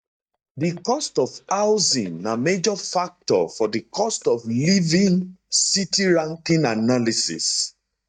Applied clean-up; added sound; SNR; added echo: neural mask model DeepFilterNet 3.